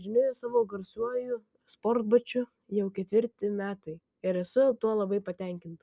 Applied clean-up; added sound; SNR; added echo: none; none; none; none.